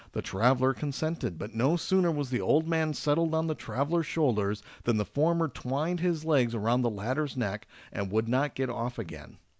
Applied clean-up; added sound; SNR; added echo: none; none; none; none.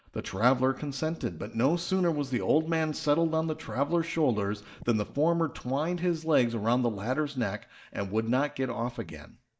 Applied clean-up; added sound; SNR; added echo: neural mask model DeepFilterNet 3.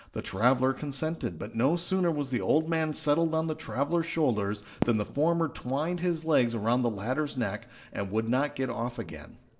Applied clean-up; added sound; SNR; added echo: neural separator model SepFormer DNS4.